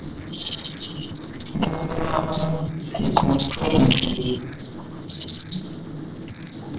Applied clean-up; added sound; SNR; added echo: neural separator model SepFormer DNS4.